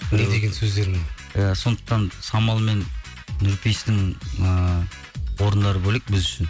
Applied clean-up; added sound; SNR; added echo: none; none; none; none.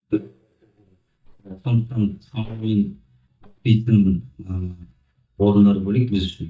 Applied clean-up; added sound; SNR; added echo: neural mask model DeepFilterNet 3.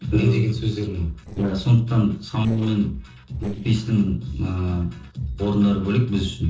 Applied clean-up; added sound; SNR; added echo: neural separator model SepFormer DNS4.